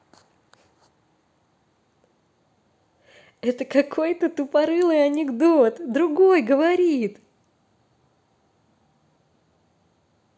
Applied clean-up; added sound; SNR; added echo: none; none; none; none.